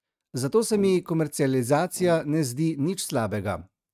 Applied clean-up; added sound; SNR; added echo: neural mask model RNNoise.